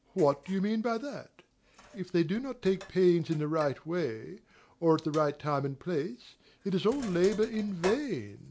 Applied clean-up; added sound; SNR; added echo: none; Sink (filling or washing); 19 dB; none.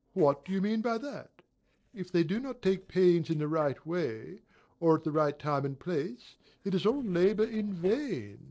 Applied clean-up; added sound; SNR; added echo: neural separator model SepFormer DNS4.